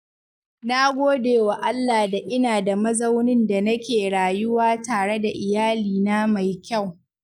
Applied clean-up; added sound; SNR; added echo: neural mask model DeepFilterNet 3.